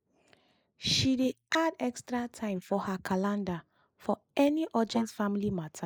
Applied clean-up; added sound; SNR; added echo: neural mask model Resemble Enhance denoiser.